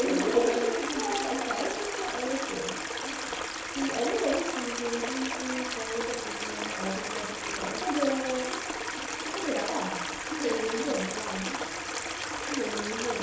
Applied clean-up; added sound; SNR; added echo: none; Stream; 2 dB; reverberation time 1.0 s.